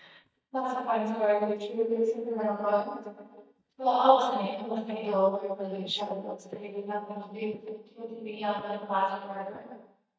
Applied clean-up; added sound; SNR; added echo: neural mask model DeepFilterNet 3.